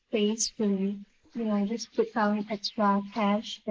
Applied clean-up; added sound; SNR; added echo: neural mask model Resemble Enhance denoiser.